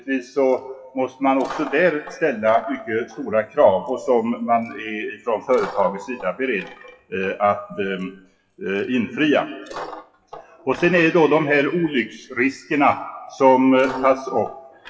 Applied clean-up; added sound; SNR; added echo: classical method WPE with log-MMSE.